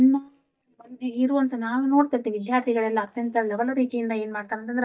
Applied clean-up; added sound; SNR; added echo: neural mask model DeepFilterNet 3.